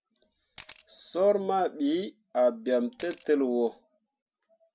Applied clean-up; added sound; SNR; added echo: none; Camera; 18 dB; none.